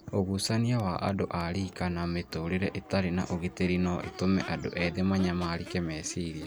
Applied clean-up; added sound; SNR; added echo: none; Crowd / Race car, auto racing / Accelerating, revving, vroom; 17 dB; none.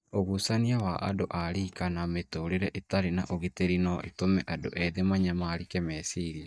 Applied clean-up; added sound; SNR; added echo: neural mask model DeepFilterNet 3.